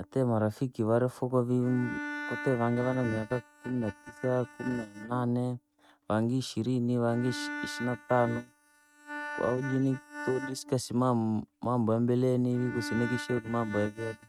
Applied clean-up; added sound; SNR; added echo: neural mask model RNNoise.